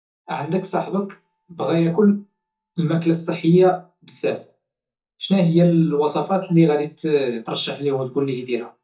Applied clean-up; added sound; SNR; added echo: neural mask model DeepFilterNet 3.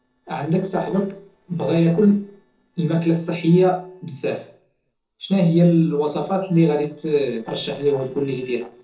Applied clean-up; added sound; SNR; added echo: neural separator model SepFormer DNS4.